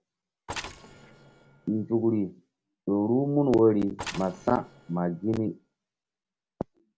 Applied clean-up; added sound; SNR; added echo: none; Mechanisms; 15 dB; none.